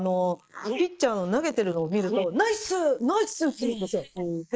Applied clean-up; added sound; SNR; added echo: neural mask model Resemble Enhance denoiser.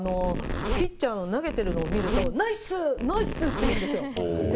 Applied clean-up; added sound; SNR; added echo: none; Zipper (clothing); 2 dB; none.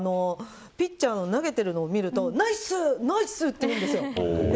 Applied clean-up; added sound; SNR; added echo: none; none; none; none.